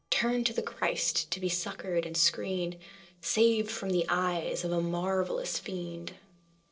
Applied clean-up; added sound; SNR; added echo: neural separator model SepFormer DNS4.